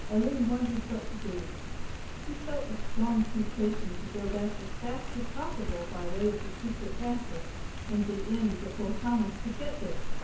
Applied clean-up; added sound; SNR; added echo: none; Rain; 1 dB; reverberation time 0.6 s.